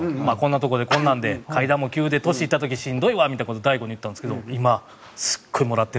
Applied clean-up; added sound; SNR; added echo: none; none; none; none.